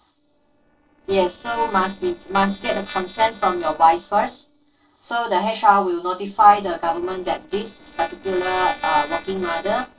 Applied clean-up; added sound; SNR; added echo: neural separator model SepFormer DNS4.